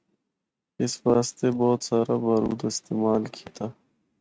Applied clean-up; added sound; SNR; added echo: neural mask model RNNoise.